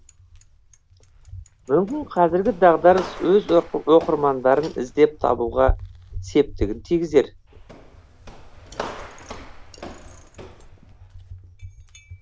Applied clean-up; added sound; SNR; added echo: none; Bicycle + Walk, footsteps; 13 dB; none.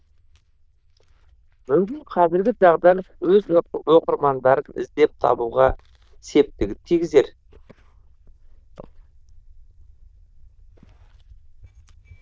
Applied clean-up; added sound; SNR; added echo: neural diffusion model UNIVERSE++.